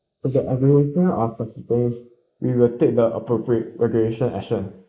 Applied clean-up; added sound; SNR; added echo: neural mask model Resemble Enhance denoiser.